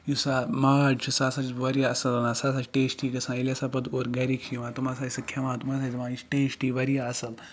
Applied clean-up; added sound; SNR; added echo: none; none; none; none.